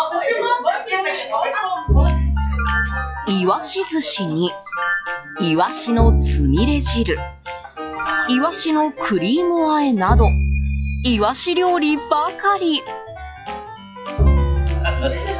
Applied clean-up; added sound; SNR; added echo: classical method log-MMSE.